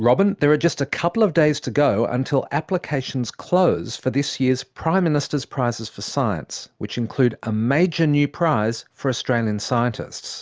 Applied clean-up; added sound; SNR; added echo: none; none; none; none.